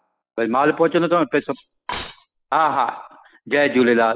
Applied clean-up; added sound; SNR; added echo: classical method spectral subtraction.